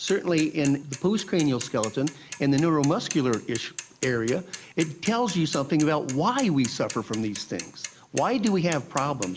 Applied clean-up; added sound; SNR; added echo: none; Mechanisms / Bicycle; 15 dB; none.